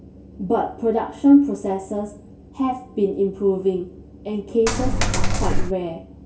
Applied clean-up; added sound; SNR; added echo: none; Coin (dropping); -4 dB; reverberation time 0.2 s.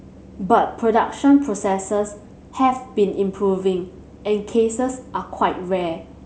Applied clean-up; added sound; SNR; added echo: none; none; none; none.